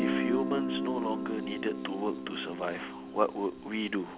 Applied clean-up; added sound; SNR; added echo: none; Guitar; 1 dB; none.